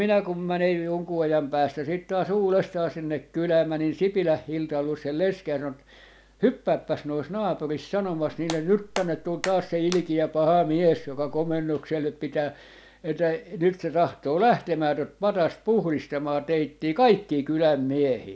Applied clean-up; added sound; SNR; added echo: none; Hands; 15 dB; none.